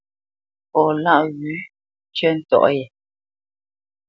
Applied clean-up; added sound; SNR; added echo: none; none; none; none.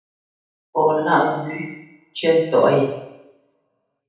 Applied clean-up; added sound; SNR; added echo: none; none; none; reverberation time 0.8 s.